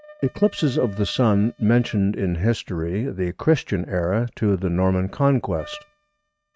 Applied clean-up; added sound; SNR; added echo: neural mask model RNNoise.